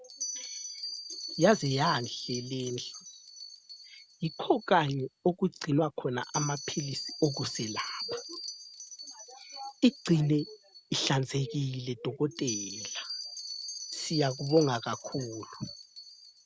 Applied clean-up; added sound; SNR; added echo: none; Bell; 11 dB; none.